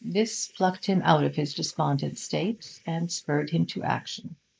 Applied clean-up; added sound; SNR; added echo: neural mask model Resemble Enhance denoiser.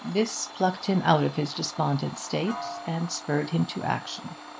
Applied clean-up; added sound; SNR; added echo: none; Domestic sounds, home sounds + Piano; 13 dB; none.